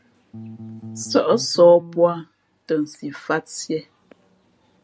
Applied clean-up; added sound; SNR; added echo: none; Bass guitar; 16 dB; none.